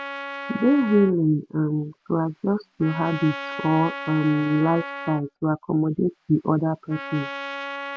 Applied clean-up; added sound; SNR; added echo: none; Trumpet; 12 dB; none.